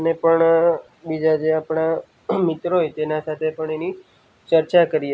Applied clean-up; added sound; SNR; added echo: none; none; none; none.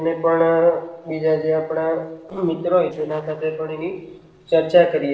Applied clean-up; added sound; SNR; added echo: neural separator model SepFormer DNS4.